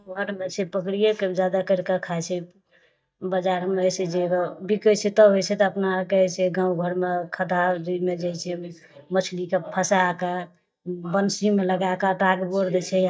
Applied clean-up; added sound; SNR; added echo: neural mask model DeepFilterNet 3.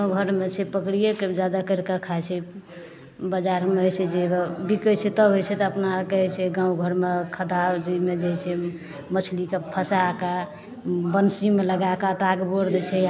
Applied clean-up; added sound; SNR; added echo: none; none; none; none.